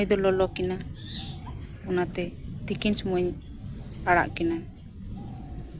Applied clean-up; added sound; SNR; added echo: none; none; none; none.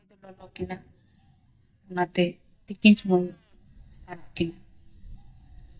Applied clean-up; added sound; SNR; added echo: neural mask model DeepFilterNet 3.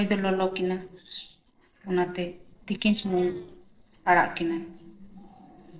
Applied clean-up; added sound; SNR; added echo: neural separator model SepFormer DNS4.